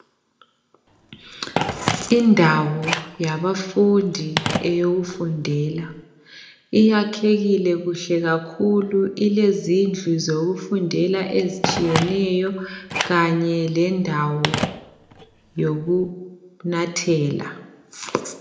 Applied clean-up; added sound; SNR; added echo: none; Telephone; 11 dB; reverberation time 0.6 s.